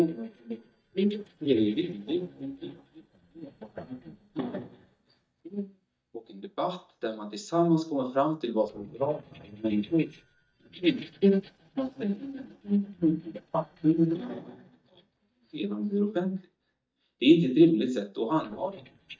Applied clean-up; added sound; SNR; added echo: neural mask model DeepFilterNet 3.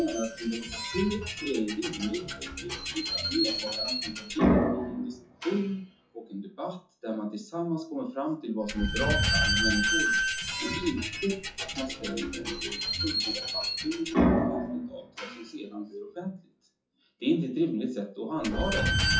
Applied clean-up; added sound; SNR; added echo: classical method WPE with log-MMSE.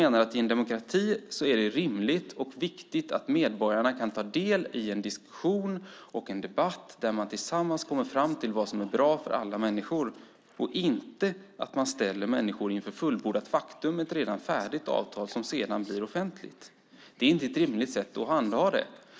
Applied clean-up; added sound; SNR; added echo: none; none; none; none.